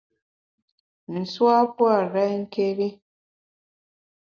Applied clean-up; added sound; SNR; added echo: none; none; none; none.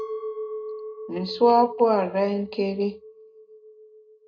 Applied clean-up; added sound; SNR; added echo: none; Chink, clink; 12 dB; reverberation time 0.2 s.